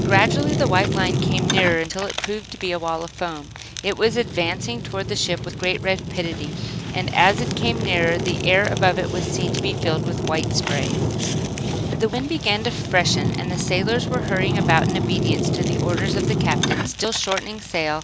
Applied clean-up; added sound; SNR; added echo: none; Fire; 0 dB; none.